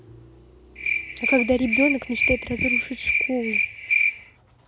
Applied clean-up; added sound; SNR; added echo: none; Cricket; -2 dB; none.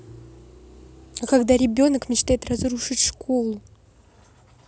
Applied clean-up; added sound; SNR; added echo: none; none; none; none.